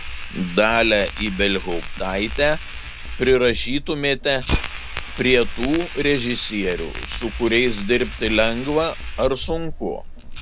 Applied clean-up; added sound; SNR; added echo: none; Fire; 6 dB; none.